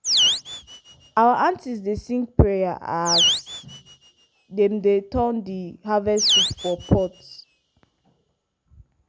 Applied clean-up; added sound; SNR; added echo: none; Animal; 3 dB; none.